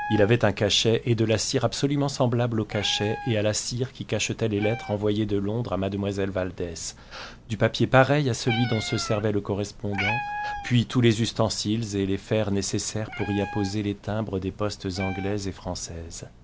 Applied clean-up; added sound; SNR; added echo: none; Meow; 13 dB; none.